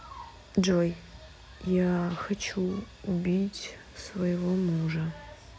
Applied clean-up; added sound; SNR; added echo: none; none; none; none.